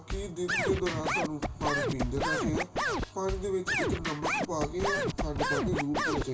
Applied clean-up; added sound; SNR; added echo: none; Scratching (performance technique); -2 dB; reverberation time 0.2 s.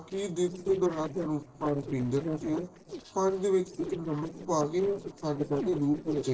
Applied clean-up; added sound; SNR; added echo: neural separator model SepFormer DNS4.